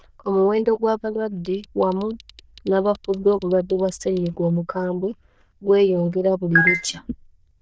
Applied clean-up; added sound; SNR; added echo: neural diffusion model UNIVERSE++.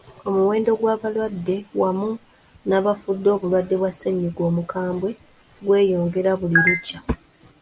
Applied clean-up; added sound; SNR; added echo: none; none; none; none.